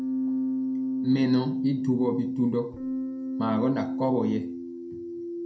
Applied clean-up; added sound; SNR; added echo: none; Keyboard (musical); 1 dB; reverberation time 0.2 s.